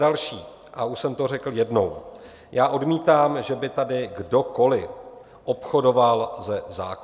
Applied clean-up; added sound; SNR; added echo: none; none; none; none.